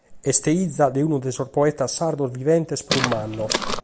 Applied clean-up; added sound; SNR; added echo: none; Walk, footsteps; 2 dB; none.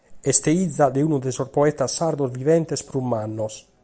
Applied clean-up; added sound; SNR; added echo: none; none; none; none.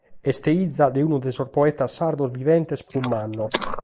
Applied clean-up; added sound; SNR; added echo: neural mask model Resemble Enhance denoiser.